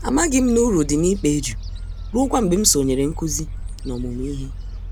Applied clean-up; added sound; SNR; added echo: none; Gull, seagull; 9 dB; none.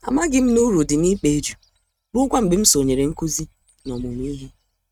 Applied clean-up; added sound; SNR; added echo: neural mask model RNNoise.